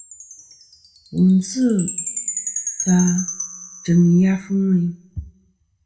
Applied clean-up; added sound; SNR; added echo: none; Chime; 10 dB; reverberation time 0.4 s.